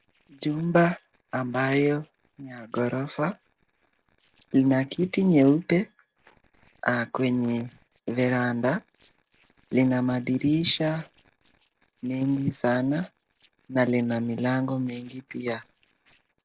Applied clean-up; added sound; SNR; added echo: neural separator model SepFormer DNS4.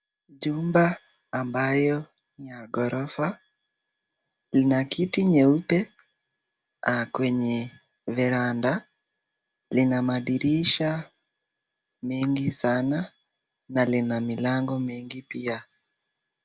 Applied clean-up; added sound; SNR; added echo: none; none; none; none.